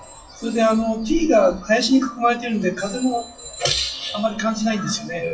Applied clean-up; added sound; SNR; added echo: classical method WPE with log-MMSE.